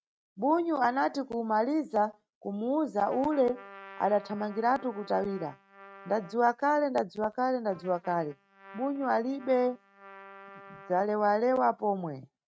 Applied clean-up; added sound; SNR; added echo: neural mask model RNNoise.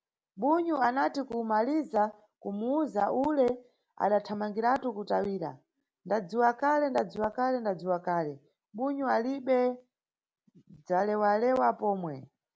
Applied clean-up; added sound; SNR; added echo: none; none; none; none.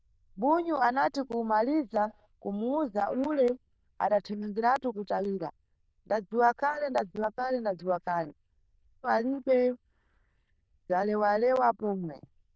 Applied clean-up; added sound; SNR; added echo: neural diffusion model UNIVERSE++.